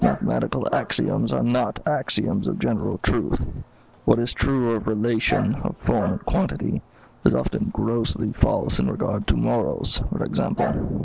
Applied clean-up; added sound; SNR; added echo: none; Dog; 15 dB; none.